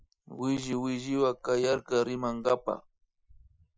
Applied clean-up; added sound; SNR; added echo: classical method Wiener filter.